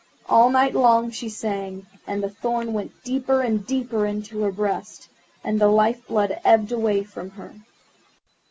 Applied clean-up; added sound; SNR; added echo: none; none; none; none.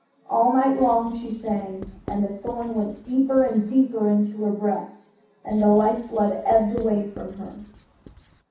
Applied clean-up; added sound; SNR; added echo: none; Writing; 20 dB; reverberation time 0.7 s.